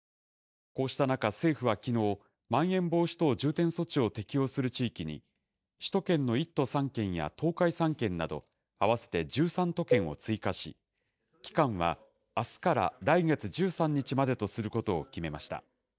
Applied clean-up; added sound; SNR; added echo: neural mask model DeepFilterNet 3.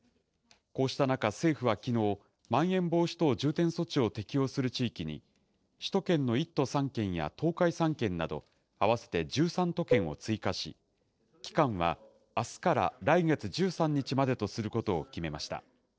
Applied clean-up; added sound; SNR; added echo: neural separator model SepFormer DNS4.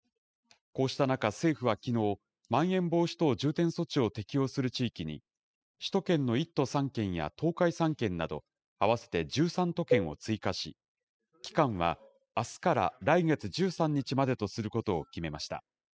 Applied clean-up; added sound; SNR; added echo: classical method spectral subtraction.